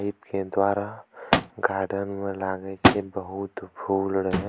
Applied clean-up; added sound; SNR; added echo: none; Thump, thud; 1 dB; none.